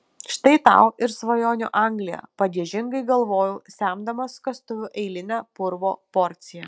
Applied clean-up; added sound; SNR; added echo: none; none; none; none.